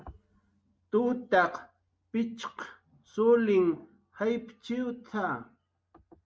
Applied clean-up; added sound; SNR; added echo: none; none; none; none.